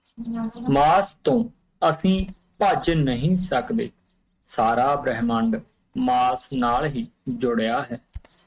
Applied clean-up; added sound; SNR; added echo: neural mask model RNNoise.